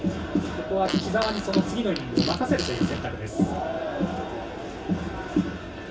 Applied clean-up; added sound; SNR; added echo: none; Fart; 11 dB; reverberation time 0.2 s.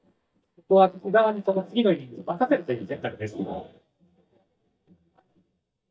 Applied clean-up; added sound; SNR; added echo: neural mask model DeepFilterNet 3.